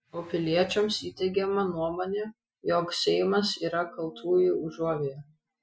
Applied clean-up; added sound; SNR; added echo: classical method Wiener filter.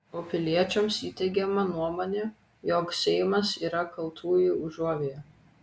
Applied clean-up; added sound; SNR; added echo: none; none; none; none.